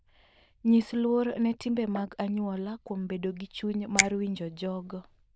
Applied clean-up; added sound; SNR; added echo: neural diffusion model UNIVERSE++.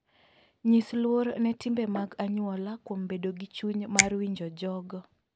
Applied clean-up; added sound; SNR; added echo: none; Finger snapping; 3 dB; none.